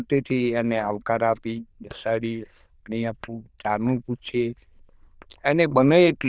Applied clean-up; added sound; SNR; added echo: neural diffusion model UNIVERSE++.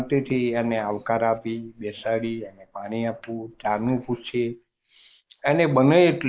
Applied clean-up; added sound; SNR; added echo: neural mask model Resemble Enhance denoiser.